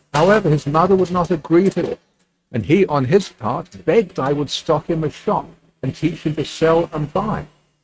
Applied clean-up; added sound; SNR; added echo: neural mask model RNNoise.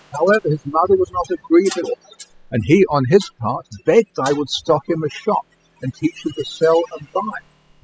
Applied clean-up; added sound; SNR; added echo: classical method spectral subtraction.